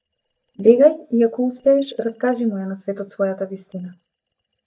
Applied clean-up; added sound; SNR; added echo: neural mask model DeepFilterNet 3.